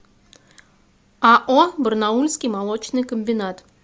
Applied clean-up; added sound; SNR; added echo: none; none; none; none.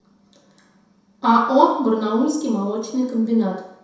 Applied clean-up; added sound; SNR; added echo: none; none; none; reverberation time 0.7 s.